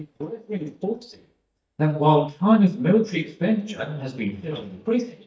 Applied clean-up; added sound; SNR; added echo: neural mask model DeepFilterNet 3.